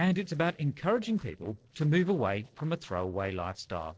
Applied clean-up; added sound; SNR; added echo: neural separator model SepFormer DNS4.